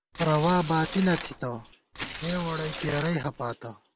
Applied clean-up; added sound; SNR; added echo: none; Tearing; 8 dB; none.